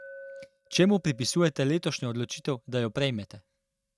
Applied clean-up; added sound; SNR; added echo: neural mask model RNNoise.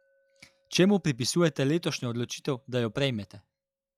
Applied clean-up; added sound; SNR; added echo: classical method log-MMSE.